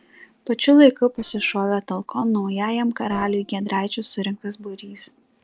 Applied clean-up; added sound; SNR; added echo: neural separator model SepFormer DNS4.